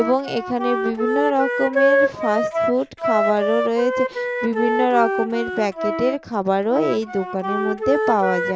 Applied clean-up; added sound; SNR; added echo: none; Wind instrument, woodwind instrument; 1 dB; none.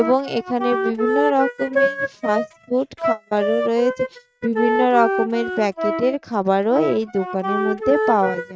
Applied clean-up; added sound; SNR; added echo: neural mask model RNNoise.